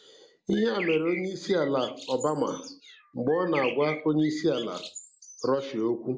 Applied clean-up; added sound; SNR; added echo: none; Bird; 13 dB; none.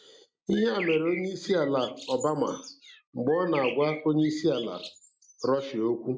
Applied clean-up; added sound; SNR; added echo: neural mask model RNNoise.